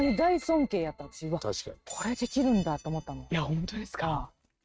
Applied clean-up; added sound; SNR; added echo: neural mask model RNNoise.